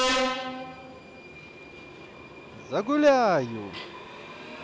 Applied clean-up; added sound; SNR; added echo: none; Subway, metro, underground; 5 dB; none.